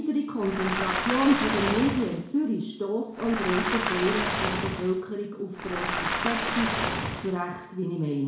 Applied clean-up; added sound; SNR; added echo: none; Waves, surf; 2 dB; reverberation time 0.6 s.